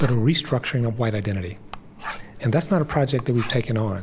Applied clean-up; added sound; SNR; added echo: none; Writing; 12 dB; none.